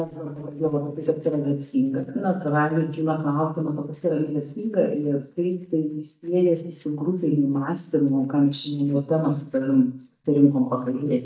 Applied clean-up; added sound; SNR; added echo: neural mask model DeepFilterNet 3.